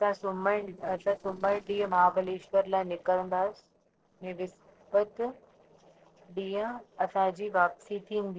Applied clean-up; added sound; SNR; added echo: neural separator model SepFormer DNS4.